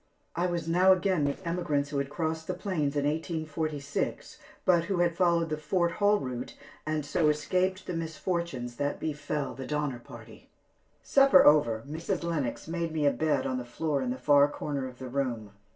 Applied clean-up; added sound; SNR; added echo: neural separator model SepFormer DNS4.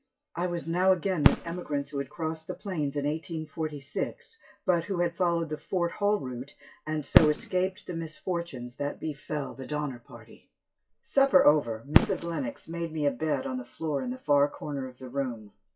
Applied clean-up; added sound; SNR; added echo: classical method WPE with log-MMSE.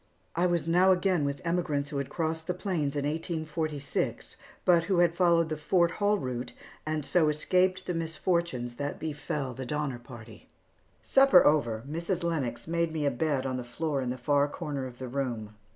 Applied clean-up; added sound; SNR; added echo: none; none; none; none.